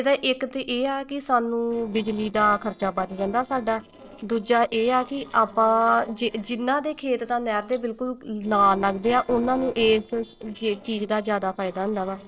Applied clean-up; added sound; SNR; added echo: neural separator model SepFormer DNS4.